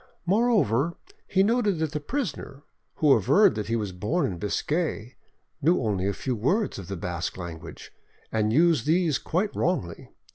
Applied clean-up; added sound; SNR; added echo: none; none; none; none.